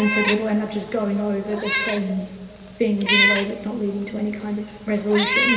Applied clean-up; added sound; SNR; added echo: none; Meow; 2 dB; reverberation time 2.4 s.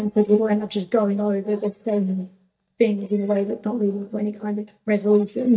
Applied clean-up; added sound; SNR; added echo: neural mask model DeepFilterNet 3.